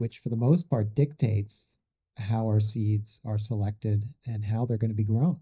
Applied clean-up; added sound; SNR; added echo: neural mask model DeepFilterNet 3.